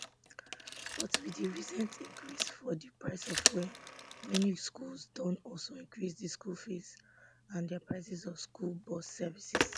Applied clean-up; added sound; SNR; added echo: none; Telephone; 1 dB; none.